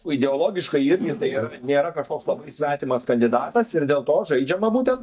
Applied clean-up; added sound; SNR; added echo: neural mask model DeepFilterNet 3.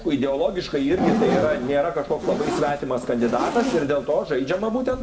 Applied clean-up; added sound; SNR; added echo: none; Zipper (clothing); 6 dB; reverberation time 0.7 s.